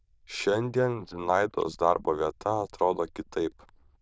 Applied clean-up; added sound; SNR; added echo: neural diffusion model UNIVERSE++.